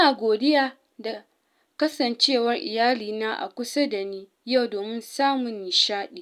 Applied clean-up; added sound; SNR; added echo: none; none; none; none.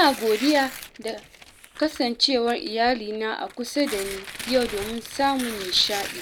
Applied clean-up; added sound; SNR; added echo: none; Tearing; 13 dB; none.